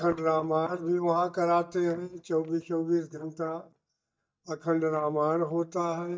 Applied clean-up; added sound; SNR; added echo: neural mask model DeepFilterNet 3.